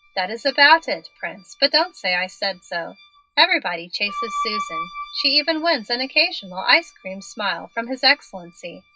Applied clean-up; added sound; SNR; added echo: classical method WPE with log-MMSE.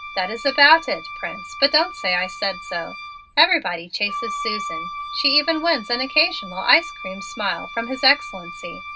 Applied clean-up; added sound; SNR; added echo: none; Wind instrument, woodwind instrument; 11 dB; reverberation time 0.2 s.